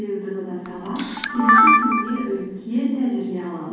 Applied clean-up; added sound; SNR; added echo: none; Camera; -5 dB; reverberation time 1.3 s.